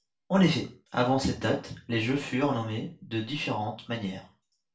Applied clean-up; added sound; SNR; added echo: none; none; none; reverberation time 0.3 s.